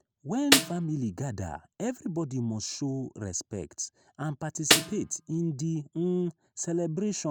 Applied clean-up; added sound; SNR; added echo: none; Snare drum; -4 dB; none.